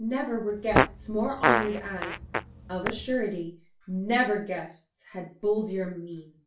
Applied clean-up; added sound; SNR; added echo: none; Fart; -1 dB; reverberation time 0.3 s.